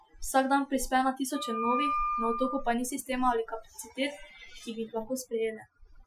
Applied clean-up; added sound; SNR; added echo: classical method Wiener filter.